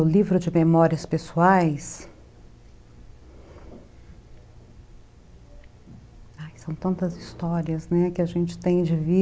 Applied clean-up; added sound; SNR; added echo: none; none; none; none.